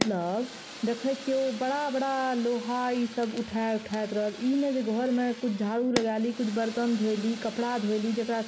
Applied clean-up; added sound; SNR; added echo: none; Fire; 12 dB; none.